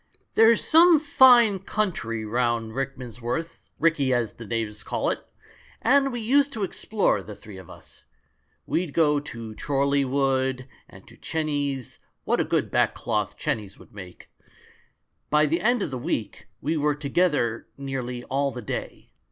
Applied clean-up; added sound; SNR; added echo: none; none; none; none.